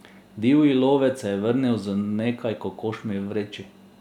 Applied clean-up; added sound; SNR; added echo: none; none; none; none.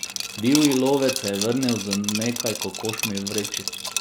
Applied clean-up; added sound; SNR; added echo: none; Liquid; 5 dB; none.